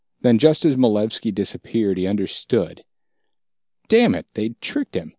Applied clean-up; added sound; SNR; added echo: none; none; none; none.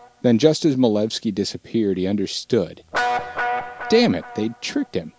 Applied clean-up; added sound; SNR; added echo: none; Guitar; 9 dB; none.